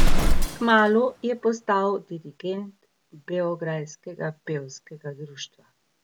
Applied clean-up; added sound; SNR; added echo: none; Explosion; -2 dB; none.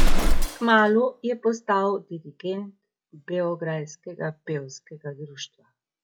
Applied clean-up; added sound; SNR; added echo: classical method log-MMSE.